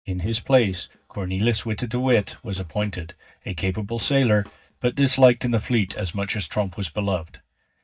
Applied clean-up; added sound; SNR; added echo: neural mask model DeepFilterNet 3.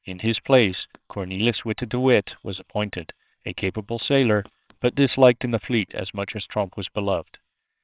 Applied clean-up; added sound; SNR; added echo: neural separator model SepFormer WHAMR!.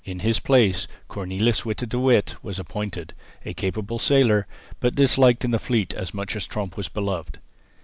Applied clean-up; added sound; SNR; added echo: none; none; none; none.